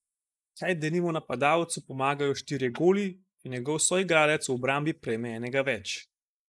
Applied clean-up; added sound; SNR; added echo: neural mask model Resemble Enhance denoiser.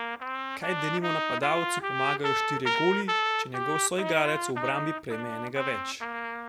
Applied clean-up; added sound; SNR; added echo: none; Trumpet; -1 dB; none.